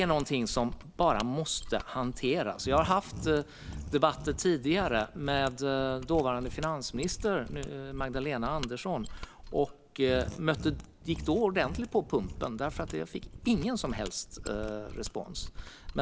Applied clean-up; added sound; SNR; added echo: none; Mechanisms; 11 dB; none.